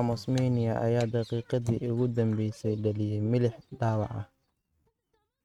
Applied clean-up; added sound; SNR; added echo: neural mask model RNNoise.